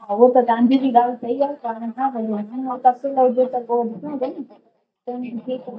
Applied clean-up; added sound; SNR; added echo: neural mask model DeepFilterNet 3.